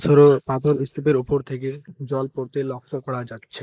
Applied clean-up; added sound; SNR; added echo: neural mask model Resemble Enhance denoiser.